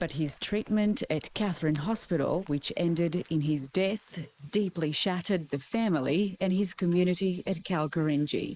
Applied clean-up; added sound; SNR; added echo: neural mask model Resemble Enhance denoiser.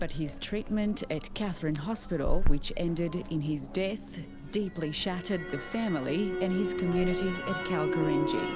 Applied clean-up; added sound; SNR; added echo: none; Crackle; 0 dB; none.